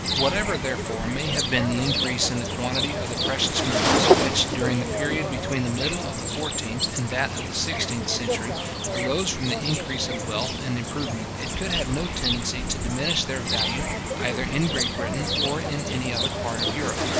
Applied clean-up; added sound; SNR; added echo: none; Cricket; -2 dB; none.